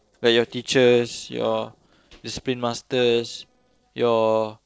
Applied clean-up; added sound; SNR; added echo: neural separator model SepFormer DNS4.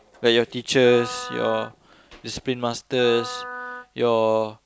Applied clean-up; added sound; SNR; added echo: none; Wind instrument, woodwind instrument; 14 dB; none.